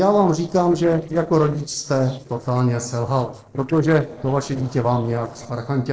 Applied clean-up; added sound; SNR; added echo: neural separator model SepFormer DNS4.